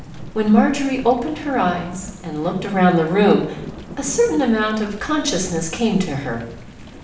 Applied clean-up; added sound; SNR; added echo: none; Thunder / Rain; 16 dB; reverberation time 0.6 s.